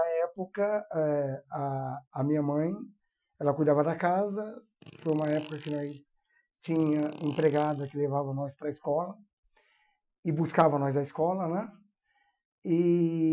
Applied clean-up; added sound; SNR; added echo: classical method Wiener filter.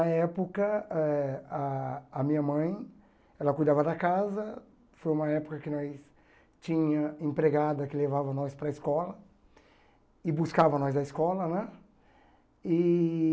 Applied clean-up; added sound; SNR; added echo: none; none; none; none.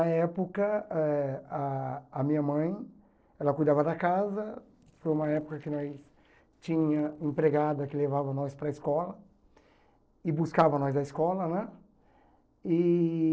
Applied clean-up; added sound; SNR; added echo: neural separator model SepFormer DNS4.